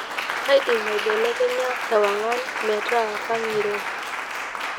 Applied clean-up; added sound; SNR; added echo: none; Applause; 4 dB; none.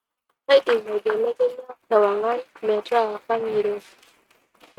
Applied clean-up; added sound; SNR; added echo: neural mask model RNNoise.